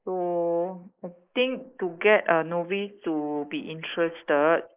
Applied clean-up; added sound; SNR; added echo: neural mask model Resemble Enhance denoiser.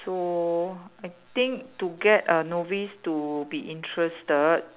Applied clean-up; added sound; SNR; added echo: none; none; none; none.